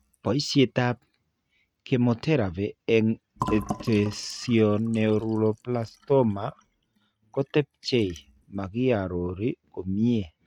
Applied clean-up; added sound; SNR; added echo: neural mask model RNNoise.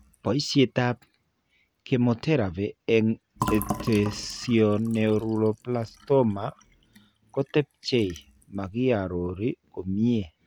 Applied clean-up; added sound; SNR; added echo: none; Fill (with liquid); 15 dB; none.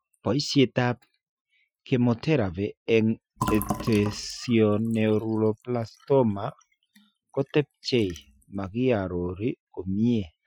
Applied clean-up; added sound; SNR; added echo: classical method Wiener filter.